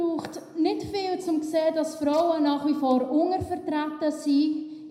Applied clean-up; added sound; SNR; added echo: none; none; none; reverberation time 0.7 s.